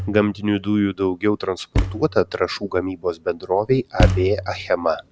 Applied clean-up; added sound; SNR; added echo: none; Thump, thud; 5 dB; none.